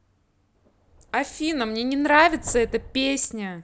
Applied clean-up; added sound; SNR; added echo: none; Subway, metro, underground; 19 dB; none.